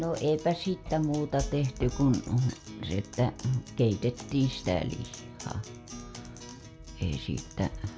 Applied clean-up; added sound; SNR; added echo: none; Acoustic guitar; 15 dB; none.